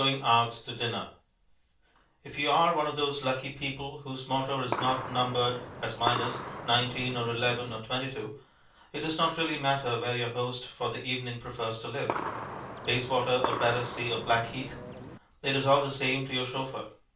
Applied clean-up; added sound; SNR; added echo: none; Gunshot, gunfire; 6 dB; reverberation time 0.3 s.